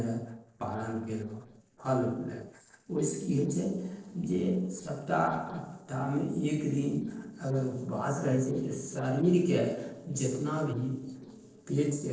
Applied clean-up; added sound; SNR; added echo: neural separator model SepFormer DNS4.